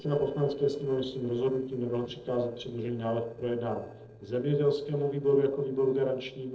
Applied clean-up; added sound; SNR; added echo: neural separator model SepFormer DNS4.